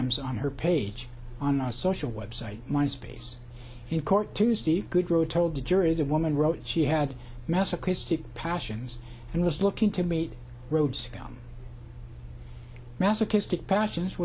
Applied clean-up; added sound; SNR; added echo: none; none; none; none.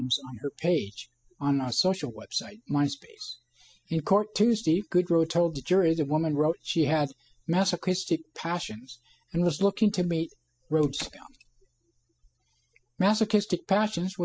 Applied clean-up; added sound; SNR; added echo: classical method spectral subtraction.